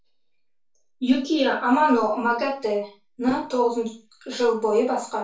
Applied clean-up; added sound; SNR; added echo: none; none; none; reverberation time 0.3 s.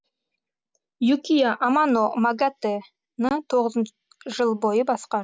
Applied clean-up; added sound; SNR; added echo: none; none; none; none.